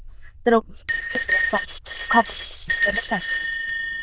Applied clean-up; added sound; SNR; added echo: neural diffusion model UNIVERSE++.